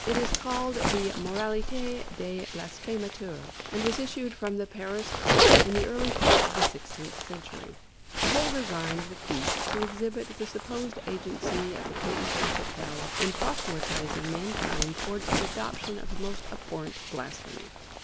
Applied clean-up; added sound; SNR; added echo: none; Zipper (clothing); -4 dB; none.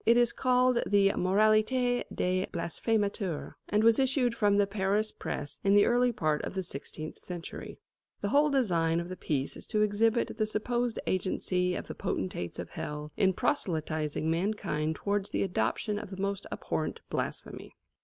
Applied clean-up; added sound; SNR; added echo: none; none; none; none.